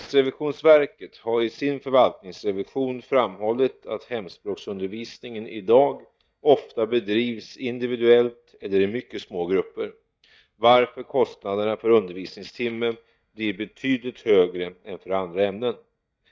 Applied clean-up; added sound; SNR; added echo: neural mask model DeepFilterNet 3.